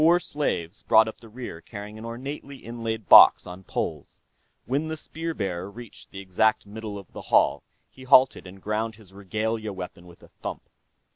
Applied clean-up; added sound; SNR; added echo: none; none; none; none.